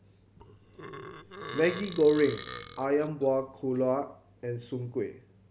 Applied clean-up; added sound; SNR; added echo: none; Burping, eructation; 14 dB; none.